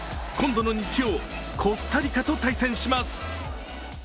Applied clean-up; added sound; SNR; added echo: none; none; none; none.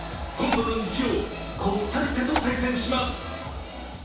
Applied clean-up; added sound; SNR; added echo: none; Raindrop / Splash, splatter; 9 dB; reverberation time 0.7 s.